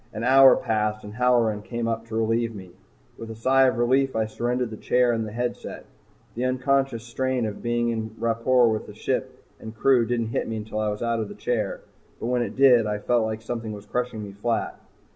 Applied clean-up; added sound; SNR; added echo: none; none; none; none.